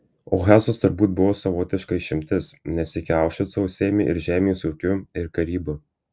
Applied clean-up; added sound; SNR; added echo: none; none; none; none.